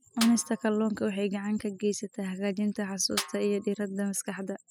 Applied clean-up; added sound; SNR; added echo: classical method spectral subtraction.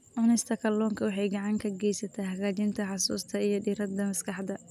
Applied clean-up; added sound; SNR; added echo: none; none; none; none.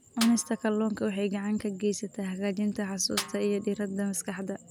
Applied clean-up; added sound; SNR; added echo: none; Snare drum; 12 dB; none.